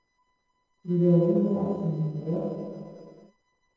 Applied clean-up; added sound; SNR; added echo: neural separator model SepFormer DNS4.